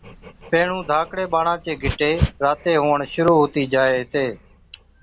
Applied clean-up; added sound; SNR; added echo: none; Dog; 11 dB; none.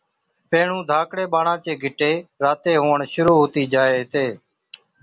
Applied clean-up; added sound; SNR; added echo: none; none; none; none.